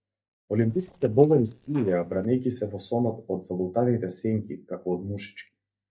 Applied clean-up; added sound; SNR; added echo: neural mask model DeepFilterNet 3.